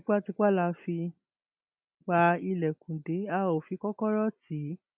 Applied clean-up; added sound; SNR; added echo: none; none; none; none.